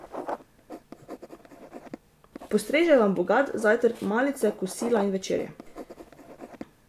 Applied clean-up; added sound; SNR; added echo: none; Writing; 15 dB; none.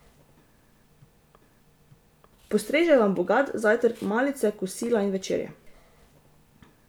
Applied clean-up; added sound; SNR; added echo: none; none; none; none.